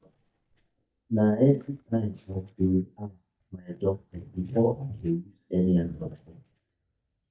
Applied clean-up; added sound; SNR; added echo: neural mask model DeepFilterNet 3.